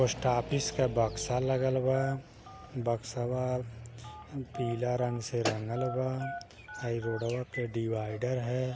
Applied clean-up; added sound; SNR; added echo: none; Telephone; 15 dB; none.